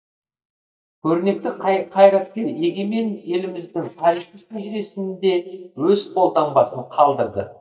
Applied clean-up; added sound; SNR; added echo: neural mask model DeepFilterNet 3.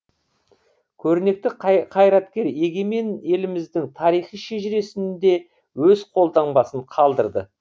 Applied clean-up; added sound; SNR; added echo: none; none; none; none.